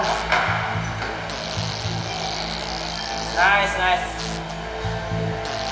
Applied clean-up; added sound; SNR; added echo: none; Fart; 11 dB; reverberation time 1.4 s.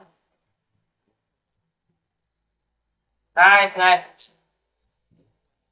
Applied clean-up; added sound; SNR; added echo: neural mask model DeepFilterNet 3.